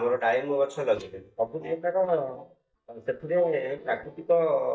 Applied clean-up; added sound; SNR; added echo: neural mask model DeepFilterNet 3.